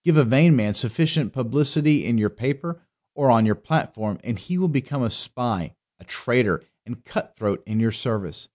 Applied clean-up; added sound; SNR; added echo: none; none; none; none.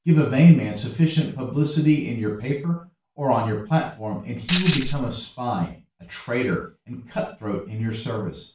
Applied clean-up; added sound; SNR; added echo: none; Tambourine; 4 dB; reverberation time 0.3 s.